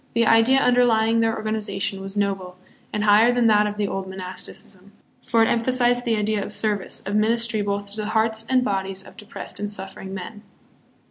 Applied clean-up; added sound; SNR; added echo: none; none; none; none.